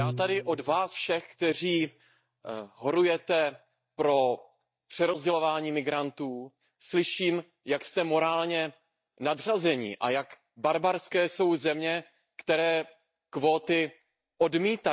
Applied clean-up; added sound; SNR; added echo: neural mask model DeepFilterNet 3.